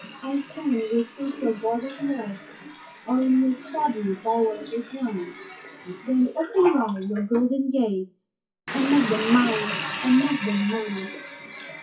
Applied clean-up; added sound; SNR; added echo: classical method WPE with log-MMSE.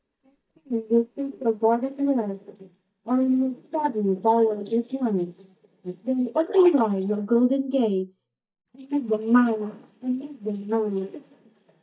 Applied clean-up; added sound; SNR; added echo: neural mask model DeepFilterNet 3.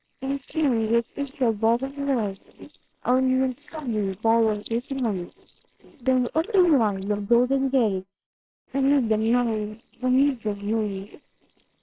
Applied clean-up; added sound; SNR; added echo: neural separator model SepFormer WHAMR!.